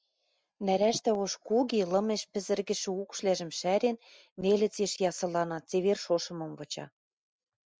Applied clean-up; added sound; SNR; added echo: none; none; none; none.